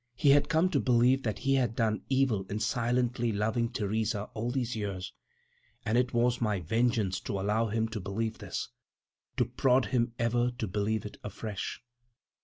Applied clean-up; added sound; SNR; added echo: none; none; none; none.